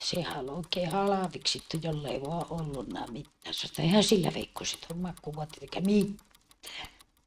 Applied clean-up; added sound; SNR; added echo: neural mask model RNNoise.